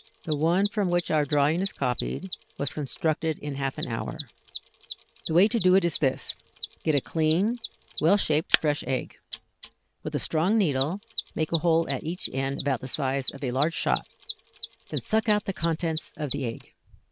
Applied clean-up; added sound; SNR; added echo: none; Mechanisms; 11 dB; none.